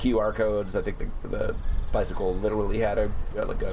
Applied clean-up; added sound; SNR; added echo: none; Bird; 0 dB; none.